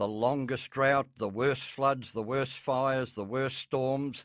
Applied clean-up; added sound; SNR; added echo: none; none; none; none.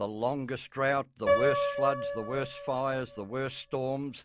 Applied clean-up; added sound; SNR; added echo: none; Piano; 1 dB; none.